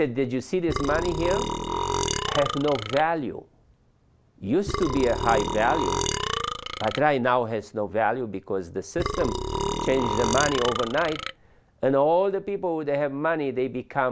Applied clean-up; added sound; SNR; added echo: none; Burping, eructation; 3 dB; none.